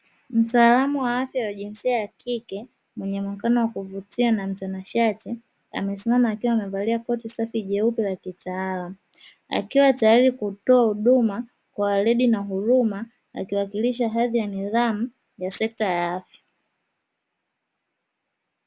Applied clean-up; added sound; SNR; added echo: none; none; none; none.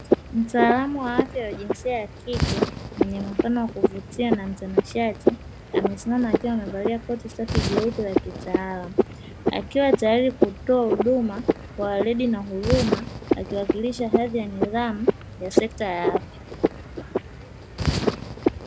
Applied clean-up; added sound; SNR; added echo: none; Frog; 0 dB; none.